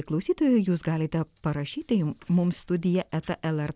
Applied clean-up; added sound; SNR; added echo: none; none; none; none.